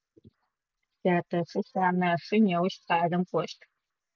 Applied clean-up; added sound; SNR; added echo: none; none; none; none.